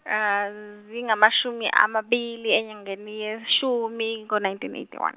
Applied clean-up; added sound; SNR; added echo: none; none; none; none.